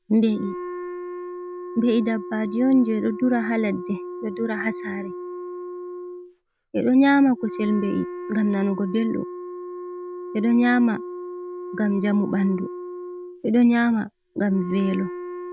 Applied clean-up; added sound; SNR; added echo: none; Wind instrument, woodwind instrument; 11 dB; none.